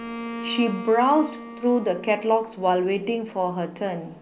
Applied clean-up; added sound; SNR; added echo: none; Bowed string instrument; 13 dB; none.